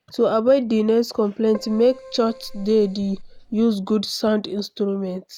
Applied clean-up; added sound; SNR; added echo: none; Keyboard (musical); 17 dB; none.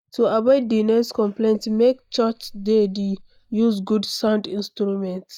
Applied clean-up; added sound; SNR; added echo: neural mask model DeepFilterNet 3.